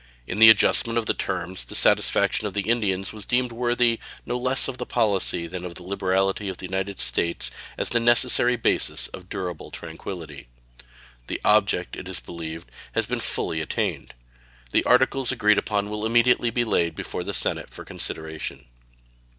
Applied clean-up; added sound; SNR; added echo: none; none; none; none.